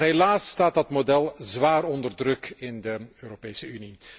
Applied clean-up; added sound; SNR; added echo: none; none; none; none.